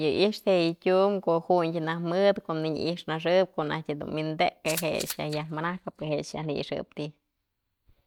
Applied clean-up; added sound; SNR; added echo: neural mask model DeepFilterNet 3.